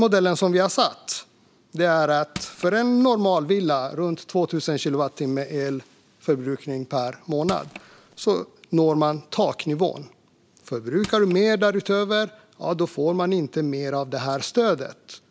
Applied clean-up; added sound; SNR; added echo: none; Crushing; 16 dB; none.